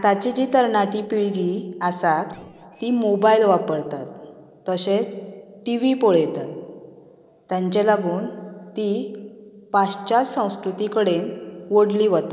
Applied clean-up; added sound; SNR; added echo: neural separator model SepFormer DNS4.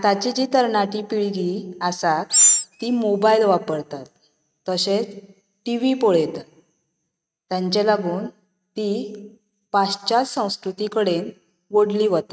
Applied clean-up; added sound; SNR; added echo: neural mask model RNNoise.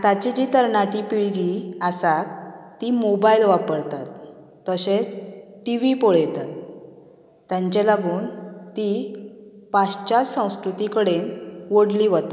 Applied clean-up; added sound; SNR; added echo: none; none; none; none.